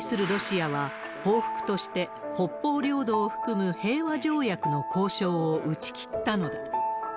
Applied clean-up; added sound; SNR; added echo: none; none; none; none.